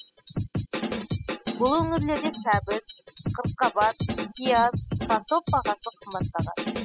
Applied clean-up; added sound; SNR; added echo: classical method spectral subtraction.